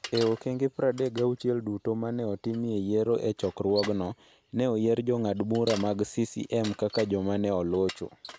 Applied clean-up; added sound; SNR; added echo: none; Bicycle; 17 dB; none.